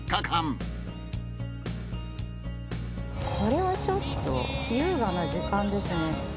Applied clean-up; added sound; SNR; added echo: none; none; none; none.